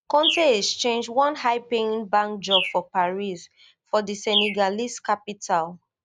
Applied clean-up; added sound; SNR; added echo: none; Bird; 6 dB; none.